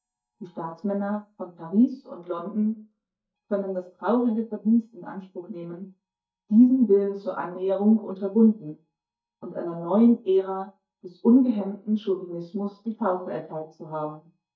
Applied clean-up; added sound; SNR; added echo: neural mask model DeepFilterNet 3.